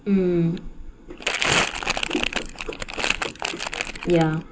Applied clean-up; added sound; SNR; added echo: none; Crumpling, crinkling; 1 dB; reverberation time 0.2 s.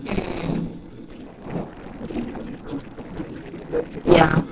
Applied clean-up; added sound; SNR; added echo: neural separator model SepFormer DNS4.